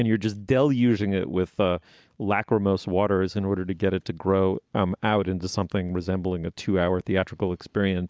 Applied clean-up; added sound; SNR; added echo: none; none; none; none.